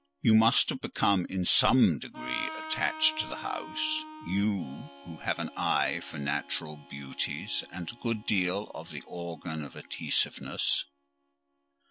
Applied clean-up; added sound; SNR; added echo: none; Harmonica; 17 dB; none.